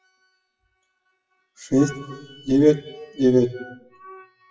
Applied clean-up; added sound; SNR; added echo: classical method WPE with log-MMSE.